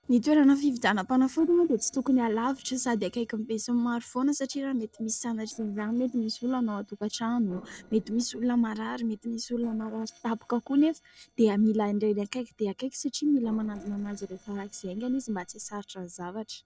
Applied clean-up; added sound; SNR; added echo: neural separator model SepFormer DNS4.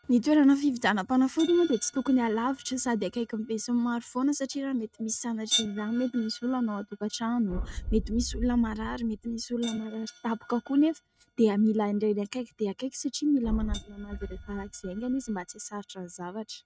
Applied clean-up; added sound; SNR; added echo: neural mask model RNNoise.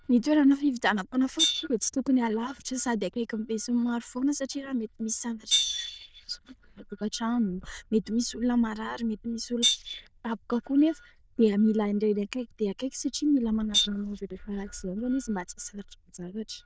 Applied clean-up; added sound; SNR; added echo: neural diffusion model UNIVERSE++.